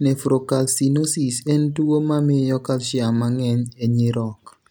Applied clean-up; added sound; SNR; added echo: none; none; none; none.